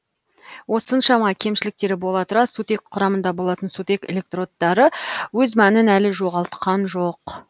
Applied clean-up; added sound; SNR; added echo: none; none; none; none.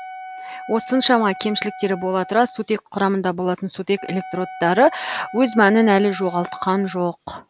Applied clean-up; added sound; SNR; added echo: none; Wind instrument, woodwind instrument; 16 dB; none.